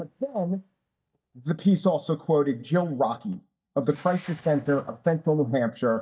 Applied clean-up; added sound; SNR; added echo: neural mask model DeepFilterNet 3.